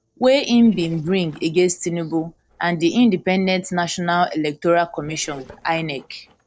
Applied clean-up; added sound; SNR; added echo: neural separator model SepFormer DNS4.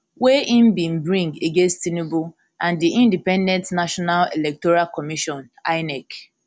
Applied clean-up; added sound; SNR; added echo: none; none; none; none.